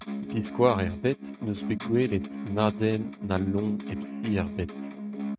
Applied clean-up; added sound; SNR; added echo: neural mask model RNNoise.